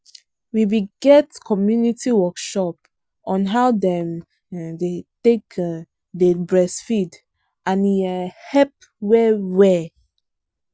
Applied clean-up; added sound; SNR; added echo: none; none; none; none.